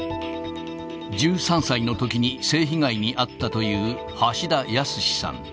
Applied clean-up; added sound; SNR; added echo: none; none; none; none.